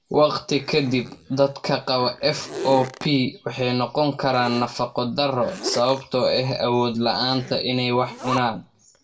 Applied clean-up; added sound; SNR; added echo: none; Zipper (clothing); 15 dB; reverberation time 0.2 s.